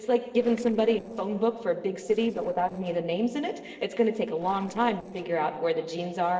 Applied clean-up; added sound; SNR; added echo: neural separator model SepFormer DNS4.